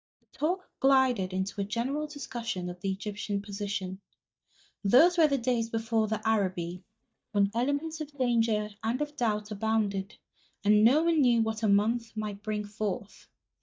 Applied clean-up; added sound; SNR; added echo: neural mask model DeepFilterNet 3.